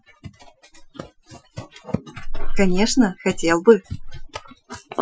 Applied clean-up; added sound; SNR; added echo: classical method Wiener filter.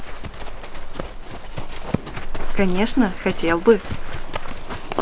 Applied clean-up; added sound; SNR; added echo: none; Livestock, farm animals, working animals; -1 dB; none.